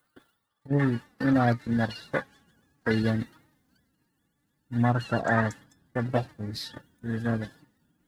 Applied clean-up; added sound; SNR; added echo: neural mask model RNNoise.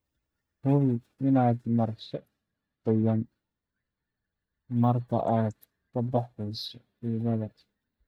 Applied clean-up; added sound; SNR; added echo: neural mask model DeepFilterNet 3.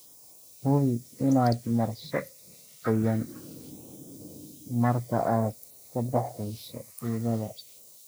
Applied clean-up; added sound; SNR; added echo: neural mask model Resemble Enhance denoiser.